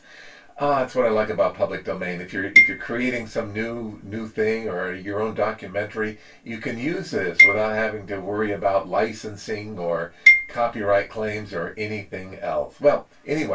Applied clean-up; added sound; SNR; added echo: none; Marimba, xylophone; -4 dB; reverberation time 0.2 s.